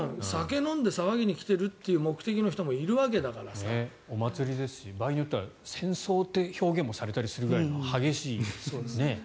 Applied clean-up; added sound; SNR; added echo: none; none; none; none.